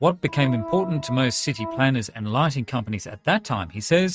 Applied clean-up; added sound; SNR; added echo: neural mask model RNNoise.